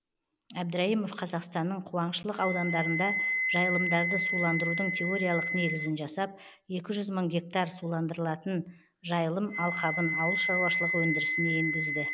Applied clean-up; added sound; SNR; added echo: none; Wind instrument, woodwind instrument; 2 dB; none.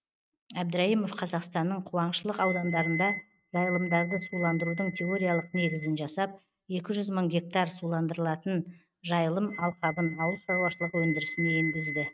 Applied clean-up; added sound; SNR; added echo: neural mask model RNNoise.